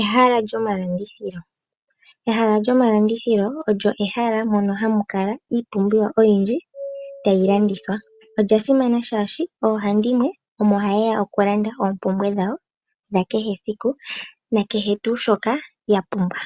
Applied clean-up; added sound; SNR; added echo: none; Doorbell; 16 dB; none.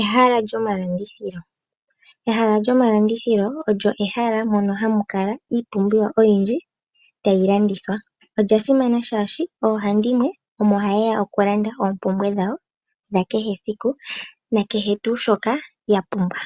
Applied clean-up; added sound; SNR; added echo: none; none; none; none.